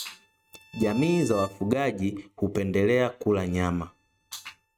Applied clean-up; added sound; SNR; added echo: neural mask model RNNoise.